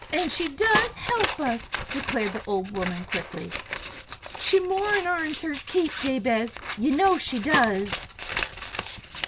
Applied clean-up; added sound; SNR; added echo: none; Scissors + Snare drum; 6 dB; none.